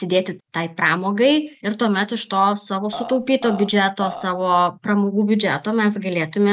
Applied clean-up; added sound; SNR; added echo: none; Burping, eructation; 12 dB; none.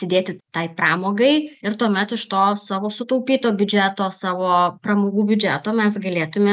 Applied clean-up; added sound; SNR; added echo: none; none; none; none.